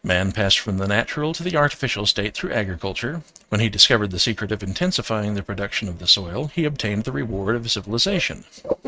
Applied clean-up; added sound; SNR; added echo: neural mask model RNNoise.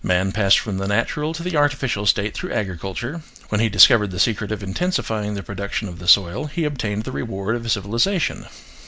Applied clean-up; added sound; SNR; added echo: none; none; none; none.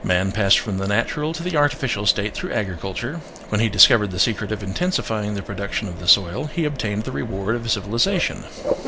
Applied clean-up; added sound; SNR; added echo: none; Mechanisms; 13 dB; none.